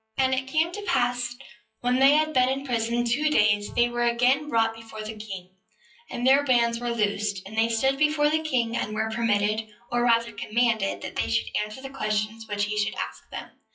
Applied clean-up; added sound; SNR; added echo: classical method WPE with log-MMSE.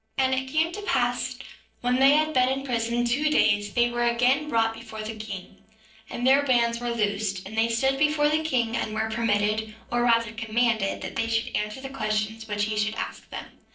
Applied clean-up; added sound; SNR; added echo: neural separator model SepFormer DNS4.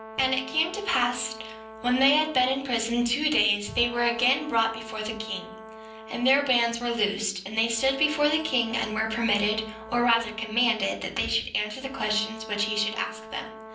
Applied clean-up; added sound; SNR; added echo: none; Brass instrument; 16 dB; reverberation time 0.6 s.